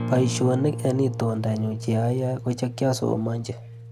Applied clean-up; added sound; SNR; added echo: none; Acoustic guitar; 8 dB; none.